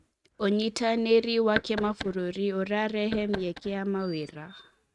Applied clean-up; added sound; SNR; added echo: neural mask model RNNoise.